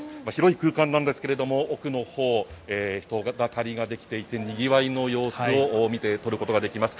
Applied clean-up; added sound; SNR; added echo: none; none; none; none.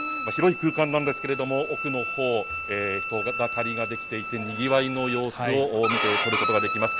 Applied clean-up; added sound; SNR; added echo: none; Bowed string instrument; 4 dB; none.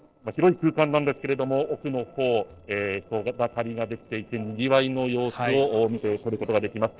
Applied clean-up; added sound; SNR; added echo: neural separator model SepFormer DNS4.